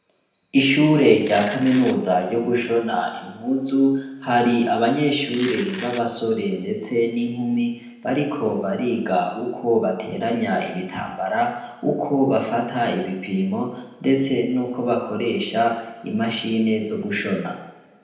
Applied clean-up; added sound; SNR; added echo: none; Domestic sounds, home sounds; 13 dB; reverberation time 0.9 s.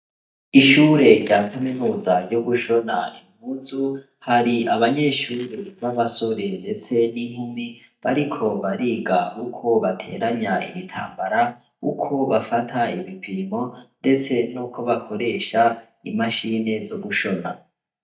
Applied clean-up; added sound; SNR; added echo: neural mask model DeepFilterNet 3.